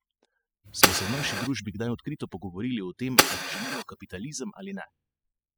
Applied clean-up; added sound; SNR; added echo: classical method spectral subtraction.